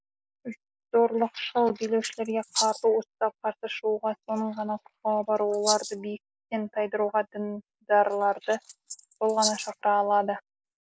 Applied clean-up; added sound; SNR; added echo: neural mask model Resemble Enhance denoiser.